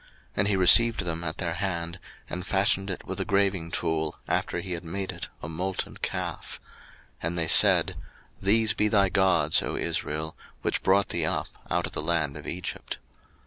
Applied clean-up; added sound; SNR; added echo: none; none; none; none.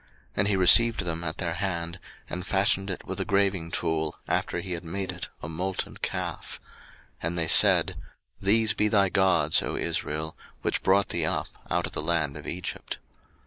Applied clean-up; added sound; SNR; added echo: neural mask model Resemble Enhance denoiser.